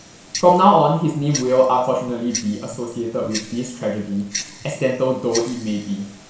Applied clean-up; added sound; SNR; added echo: none; Tick-tock; 14 dB; reverberation time 0.3 s.